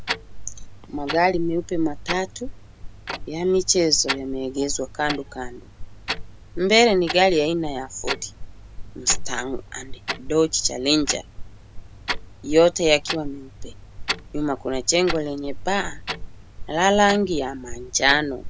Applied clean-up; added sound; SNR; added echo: none; Clock; 8 dB; none.